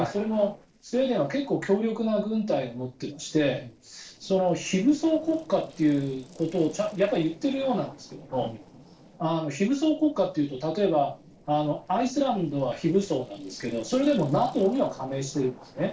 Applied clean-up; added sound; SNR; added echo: neural separator model SepFormer DNS4.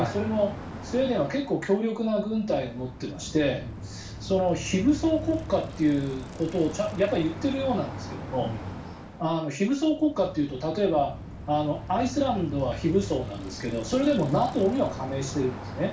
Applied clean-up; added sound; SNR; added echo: none; Bicycle; 12 dB; reverberation time 0.3 s.